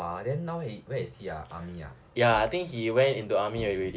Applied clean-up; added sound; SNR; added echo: none; none; none; none.